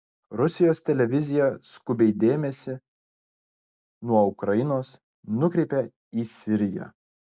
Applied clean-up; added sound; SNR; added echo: none; none; none; none.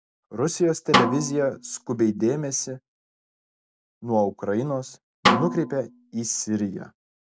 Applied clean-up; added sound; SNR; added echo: none; Snare drum; 0 dB; none.